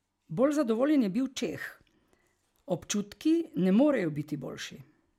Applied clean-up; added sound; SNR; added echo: none; none; none; none.